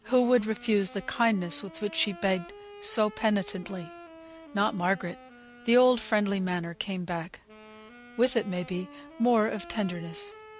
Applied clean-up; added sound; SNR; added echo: none; Wind instrument, woodwind instrument; 19 dB; none.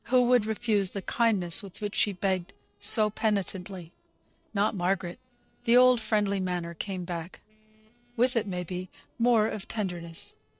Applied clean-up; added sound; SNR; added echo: neural separator model SepFormer DNS4.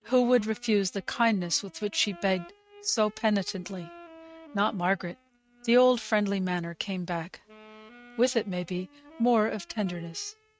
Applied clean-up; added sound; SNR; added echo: neural mask model RNNoise.